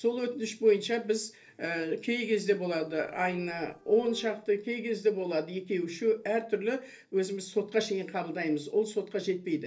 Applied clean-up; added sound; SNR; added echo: neural separator model SepFormer DNS4.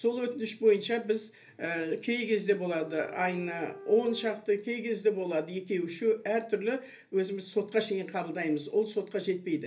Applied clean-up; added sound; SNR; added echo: none; Bowed string instrument; 17 dB; reverberation time 0.3 s.